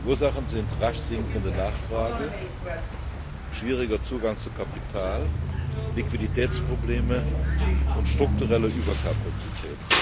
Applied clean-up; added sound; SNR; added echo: none; Bus; -3 dB; none.